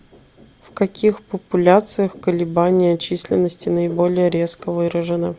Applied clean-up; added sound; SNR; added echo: none; none; none; none.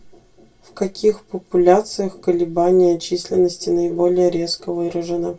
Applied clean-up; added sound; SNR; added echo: none; none; none; reverberation time 0.1 s.